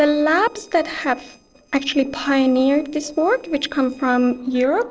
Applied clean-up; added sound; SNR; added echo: neural separator model SepFormer DNS4.